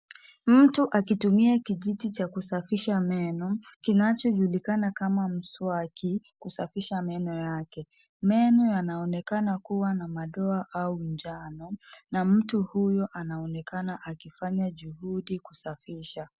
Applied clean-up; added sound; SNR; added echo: none; none; none; none.